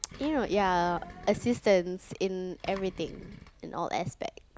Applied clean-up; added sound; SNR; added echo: none; Engine; 18 dB; none.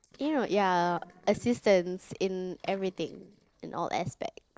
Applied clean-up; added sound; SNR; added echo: neural separator model SepFormer DNS4.